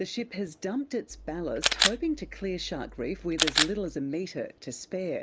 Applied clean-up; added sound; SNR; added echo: none; Camera; -2 dB; none.